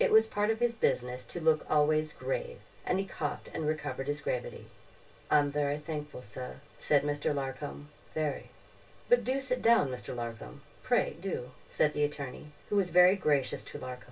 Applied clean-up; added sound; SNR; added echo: none; none; none; reverberation time 0.1 s.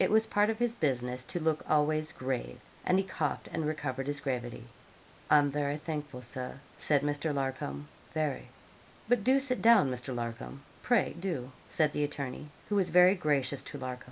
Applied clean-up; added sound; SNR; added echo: none; none; none; none.